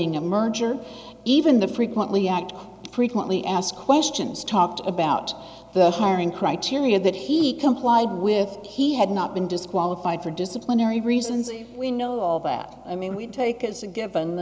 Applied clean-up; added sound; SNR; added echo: none; none; none; none.